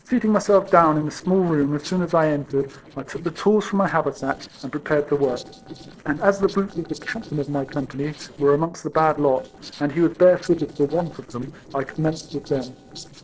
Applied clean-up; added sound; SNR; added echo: neural separator model SepFormer DNS4.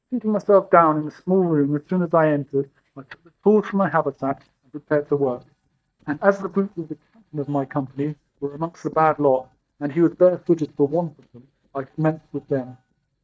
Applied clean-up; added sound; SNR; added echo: neural mask model DeepFilterNet 3.